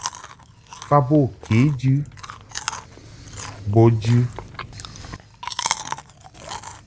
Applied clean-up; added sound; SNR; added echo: none; Chewing, mastication; 11 dB; none.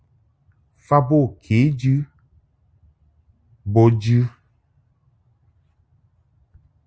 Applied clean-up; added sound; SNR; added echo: none; none; none; none.